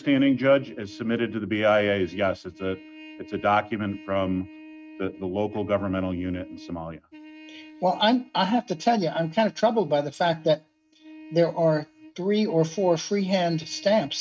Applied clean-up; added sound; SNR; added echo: neural mask model RNNoise.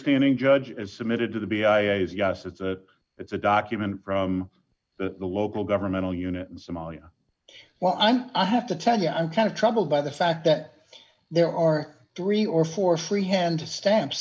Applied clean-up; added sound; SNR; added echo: none; none; none; none.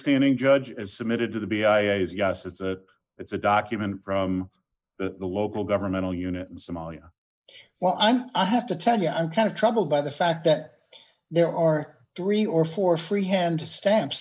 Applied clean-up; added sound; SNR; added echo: neural mask model Resemble Enhance denoiser.